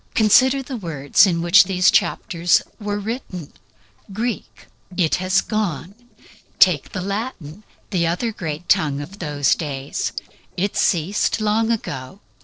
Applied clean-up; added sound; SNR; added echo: neural separator model SepFormer DNS4.